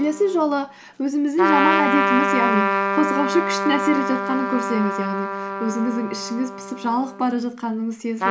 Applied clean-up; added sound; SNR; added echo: none; Trumpet; 1 dB; none.